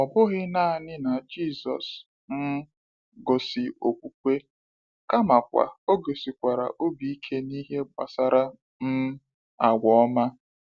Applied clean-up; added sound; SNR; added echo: none; none; none; none.